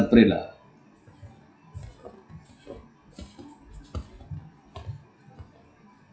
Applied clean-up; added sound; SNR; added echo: classical method WPE with log-MMSE.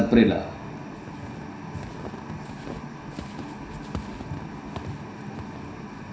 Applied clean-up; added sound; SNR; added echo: none; Squeak / Walk, footsteps; 13 dB; reverberation time 0.7 s.